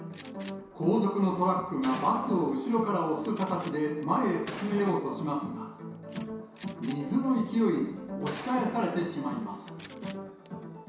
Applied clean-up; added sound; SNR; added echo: none; Gunshot, gunfire; 17 dB; reverberation time 0.7 s.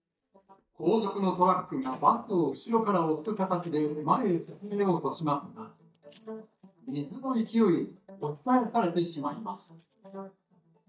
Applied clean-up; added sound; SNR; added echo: neural mask model DeepFilterNet 3.